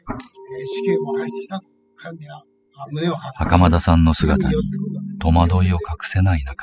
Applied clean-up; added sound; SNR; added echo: classical method spectral subtraction.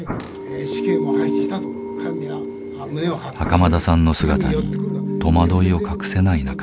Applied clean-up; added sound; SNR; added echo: none; Explosion; 14 dB; none.